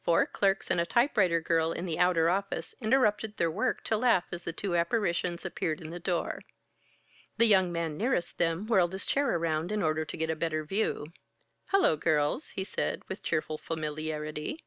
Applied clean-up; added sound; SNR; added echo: none; none; none; none.